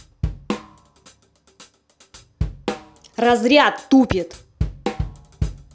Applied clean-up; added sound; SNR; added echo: none; Drum / Drum kit; 8 dB; none.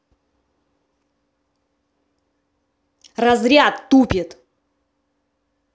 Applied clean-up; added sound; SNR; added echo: none; none; none; none.